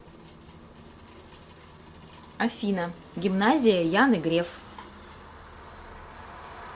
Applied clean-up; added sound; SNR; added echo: none; none; none; none.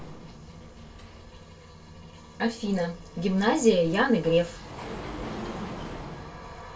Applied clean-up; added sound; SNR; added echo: none; Sliding door; 13 dB; reverberation time 0.2 s.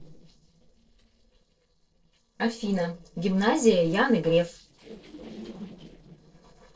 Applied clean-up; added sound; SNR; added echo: neural separator model SepFormer DNS4.